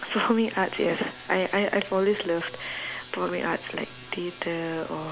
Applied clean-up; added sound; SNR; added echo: none; none; none; none.